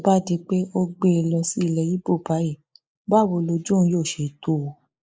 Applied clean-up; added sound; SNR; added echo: neural mask model Resemble Enhance denoiser.